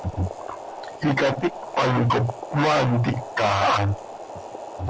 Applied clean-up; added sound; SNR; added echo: none; Boiling; 12 dB; none.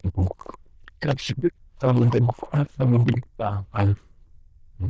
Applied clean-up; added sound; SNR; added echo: neural diffusion model UNIVERSE++.